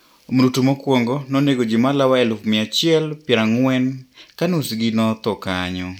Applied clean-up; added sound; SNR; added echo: none; none; none; none.